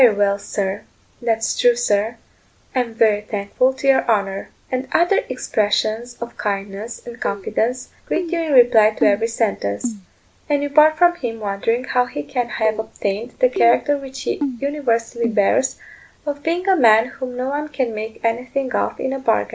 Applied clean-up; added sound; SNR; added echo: none; Keyboard (musical); 10 dB; none.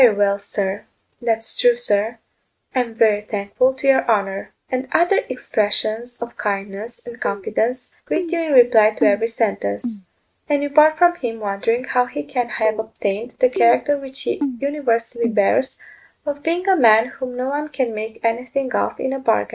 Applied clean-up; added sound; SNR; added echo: neural mask model RNNoise.